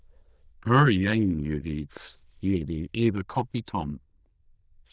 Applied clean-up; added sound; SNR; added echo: neural diffusion model UNIVERSE++.